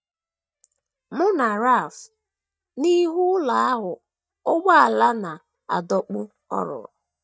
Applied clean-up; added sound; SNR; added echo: neural mask model DeepFilterNet 3.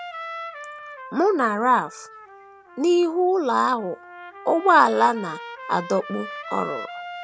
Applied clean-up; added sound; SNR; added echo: none; Trumpet; 15 dB; none.